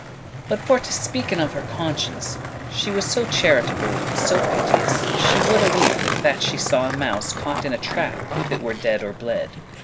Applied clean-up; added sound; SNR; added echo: none; Skateboard; 1 dB; none.